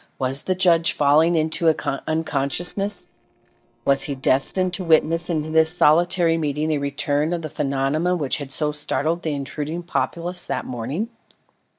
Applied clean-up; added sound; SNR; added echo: neural separator model SepFormer DNS4.